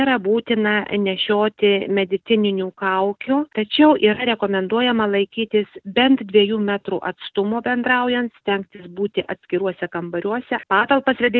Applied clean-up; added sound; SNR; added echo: none; none; none; none.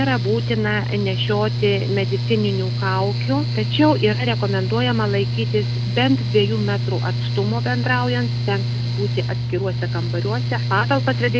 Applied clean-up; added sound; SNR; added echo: none; Mechanical fan; 0 dB; none.